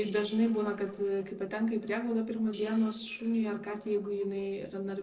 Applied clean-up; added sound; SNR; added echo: neural separator model SepFormer DNS4.